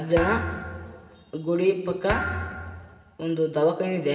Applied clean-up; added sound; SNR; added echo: none; Thump, thud; 8 dB; reverberation time 2.1 s.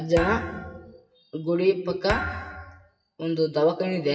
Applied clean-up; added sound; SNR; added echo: classical method WPE with log-MMSE.